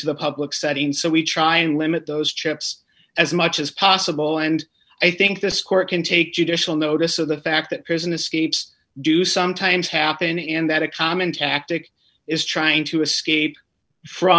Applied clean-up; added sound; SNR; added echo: none; none; none; none.